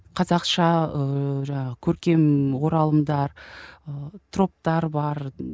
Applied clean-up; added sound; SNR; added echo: none; none; none; none.